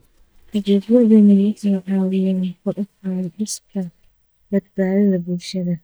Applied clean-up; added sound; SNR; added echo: neural mask model DeepFilterNet 3.